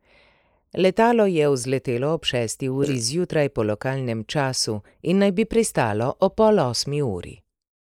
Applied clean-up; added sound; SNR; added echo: neural mask model Resemble Enhance denoiser.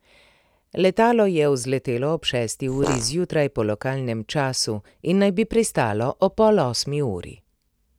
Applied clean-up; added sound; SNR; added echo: none; Fart; 6 dB; none.